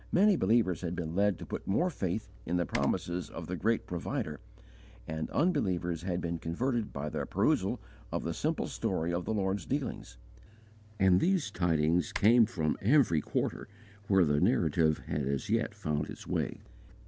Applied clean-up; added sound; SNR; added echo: none; Typing; 17 dB; none.